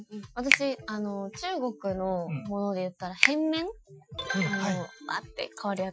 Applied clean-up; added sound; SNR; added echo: classical method Wiener filter.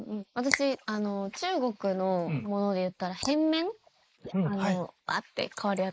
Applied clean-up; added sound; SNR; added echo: neural mask model Resemble Enhance denoiser.